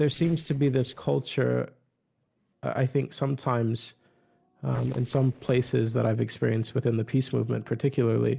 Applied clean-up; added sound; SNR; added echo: neural separator model SepFormer DNS4.